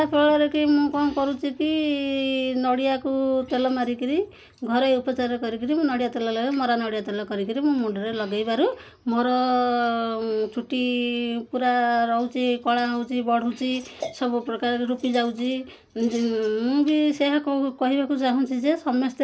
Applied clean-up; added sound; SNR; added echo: none; none; none; none.